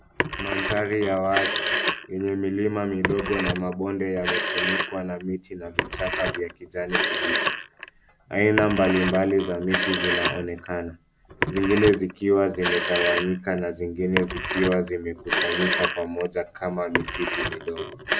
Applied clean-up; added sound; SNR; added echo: none; Telephone; 1 dB; none.